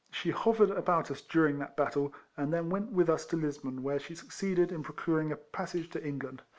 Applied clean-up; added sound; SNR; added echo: none; none; none; none.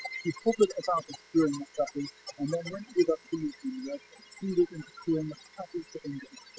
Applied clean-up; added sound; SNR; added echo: classical method spectral subtraction.